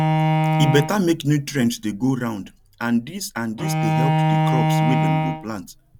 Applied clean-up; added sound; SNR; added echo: none; Bowed string instrument; -2 dB; none.